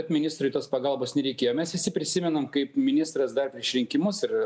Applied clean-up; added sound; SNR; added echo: none; none; none; none.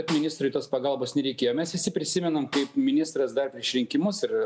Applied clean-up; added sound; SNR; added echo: none; Snare drum; 15 dB; none.